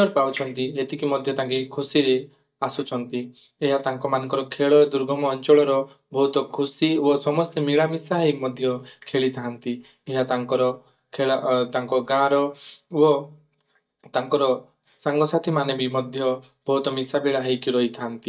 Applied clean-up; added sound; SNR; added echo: neural mask model DeepFilterNet 3.